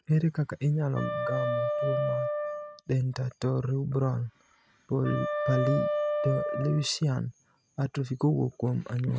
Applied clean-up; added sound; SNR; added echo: neural mask model RNNoise.